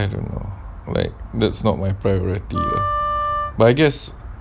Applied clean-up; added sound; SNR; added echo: none; Wind instrument, woodwind instrument; 4 dB; none.